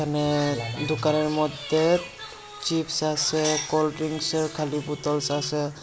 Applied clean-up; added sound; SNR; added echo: none; none; none; none.